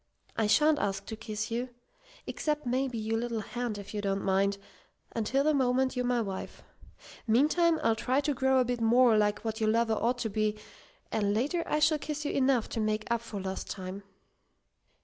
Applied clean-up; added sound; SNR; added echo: none; none; none; none.